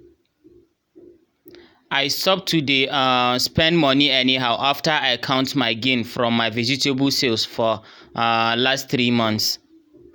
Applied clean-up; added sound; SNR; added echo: none; none; none; none.